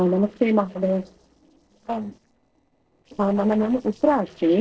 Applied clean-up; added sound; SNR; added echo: neural separator model SepFormer DNS4.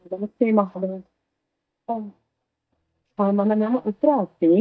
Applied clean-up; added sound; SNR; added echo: neural mask model DeepFilterNet 3.